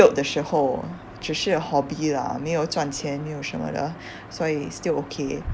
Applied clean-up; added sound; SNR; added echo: none; none; none; none.